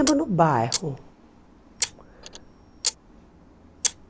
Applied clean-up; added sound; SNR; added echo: none; Camera; 6 dB; none.